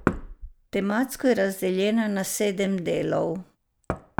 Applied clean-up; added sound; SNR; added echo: none; Knock; 9 dB; none.